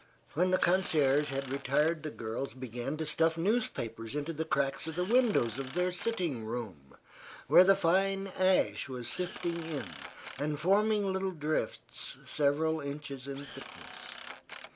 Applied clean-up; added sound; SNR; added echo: none; Drill; 17 dB; none.